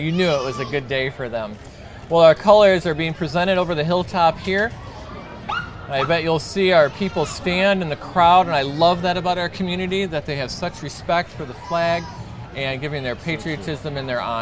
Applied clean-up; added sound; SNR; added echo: none; none; none; none.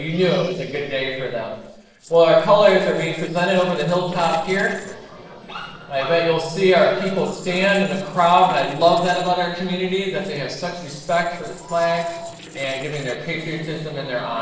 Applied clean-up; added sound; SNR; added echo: neural separator model SepFormer DNS4.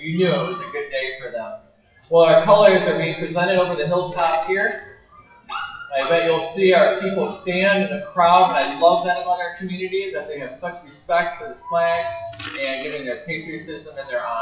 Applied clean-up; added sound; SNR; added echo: classical method WPE with log-MMSE.